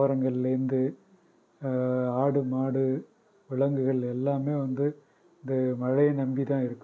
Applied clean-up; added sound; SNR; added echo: none; none; none; none.